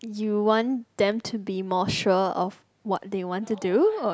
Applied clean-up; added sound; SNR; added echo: none; none; none; none.